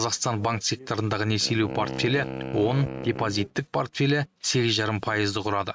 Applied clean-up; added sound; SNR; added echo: neural mask model RNNoise.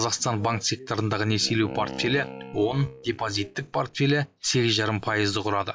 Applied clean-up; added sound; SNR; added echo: classical method log-MMSE.